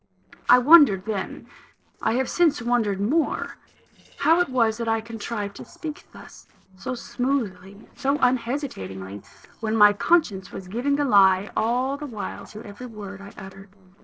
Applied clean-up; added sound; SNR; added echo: neural separator model SepFormer DNS4.